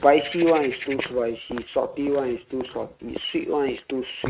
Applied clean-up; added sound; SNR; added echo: neural mask model RNNoise.